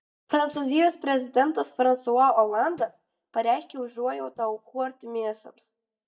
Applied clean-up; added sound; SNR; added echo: neural mask model DeepFilterNet 3.